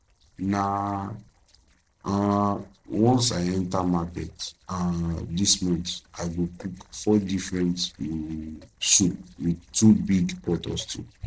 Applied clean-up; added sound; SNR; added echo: neural separator model SepFormer DNS4.